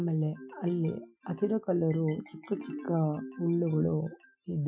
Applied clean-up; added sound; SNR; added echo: classical method Wiener filter.